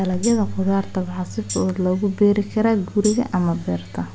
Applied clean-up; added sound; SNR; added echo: none; Tambourine; 16 dB; none.